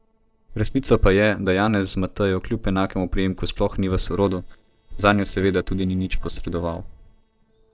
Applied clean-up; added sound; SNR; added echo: neural separator model SepFormer DNS4.